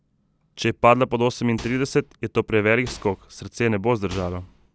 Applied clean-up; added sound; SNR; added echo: none; Microwave oven; 17 dB; none.